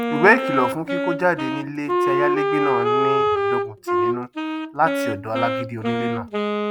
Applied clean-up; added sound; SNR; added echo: none; Wind instrument, woodwind instrument; -1 dB; none.